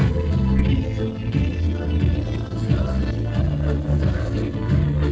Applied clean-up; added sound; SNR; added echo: neural separator model SepFormer DNS4.